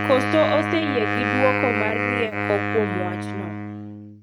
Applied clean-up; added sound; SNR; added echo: neural mask model RNNoise.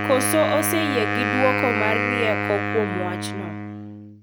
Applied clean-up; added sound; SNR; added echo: none; Wind instrument, woodwind instrument; 0 dB; none.